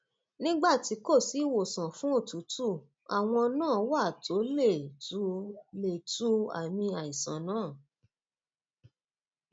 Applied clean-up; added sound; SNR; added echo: none; none; none; none.